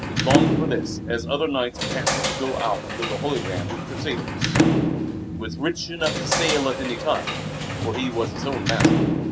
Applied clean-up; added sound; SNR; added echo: none; Sliding door / Slam; -3 dB; none.